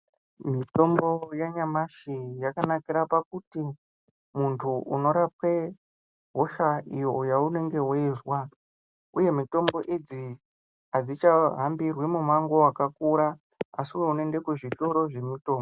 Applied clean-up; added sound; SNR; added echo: none; none; none; none.